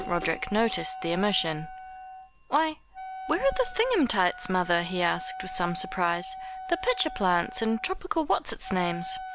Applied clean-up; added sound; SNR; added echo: none; Wind instrument, woodwind instrument + Bird vocalization, bird call, bird song / Telephone; 12 dB; none.